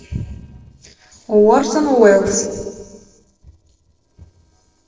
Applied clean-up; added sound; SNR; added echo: neural separator model SepFormer DNS4.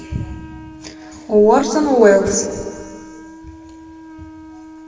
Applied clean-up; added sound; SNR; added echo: none; Wind instrument, woodwind instrument; 19 dB; reverberation time 1.7 s.